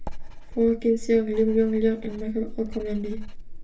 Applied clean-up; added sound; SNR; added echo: none; Writing; 8 dB; reverberation time 0.3 s.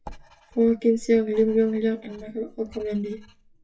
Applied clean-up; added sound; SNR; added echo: classical method WPE with log-MMSE.